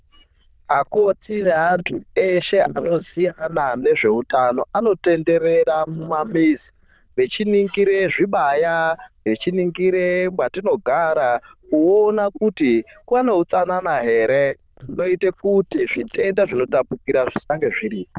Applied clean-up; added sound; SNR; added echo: neural diffusion model UNIVERSE++.